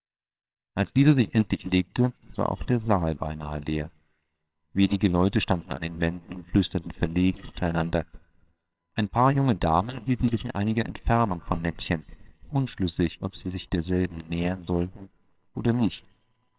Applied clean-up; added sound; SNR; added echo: neural separator model SepFormer WHAMR!.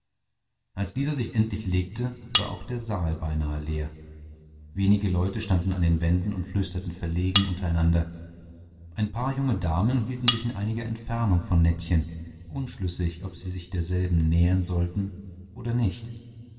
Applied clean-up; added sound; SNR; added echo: none; Cutlery, silverware; 4 dB; reverberation time 2.5 s.